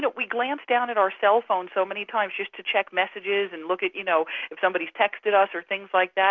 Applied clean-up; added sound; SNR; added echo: none; none; none; none.